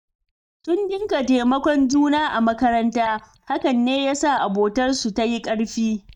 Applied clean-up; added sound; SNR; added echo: neural mask model DeepFilterNet 3.